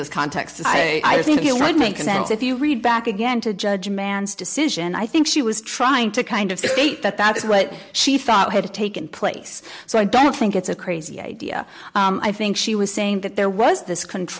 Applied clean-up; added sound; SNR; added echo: none; none; none; none.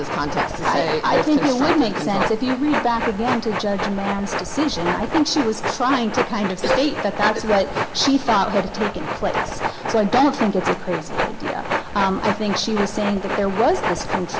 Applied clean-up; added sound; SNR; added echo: none; Train; 4 dB; reverberation time 1.4 s.